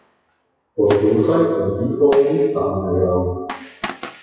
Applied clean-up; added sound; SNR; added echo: classical method WPE with log-MMSE.